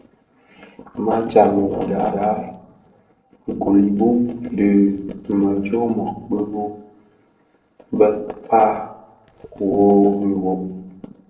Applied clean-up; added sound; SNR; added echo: neural separator model SepFormer DNS4.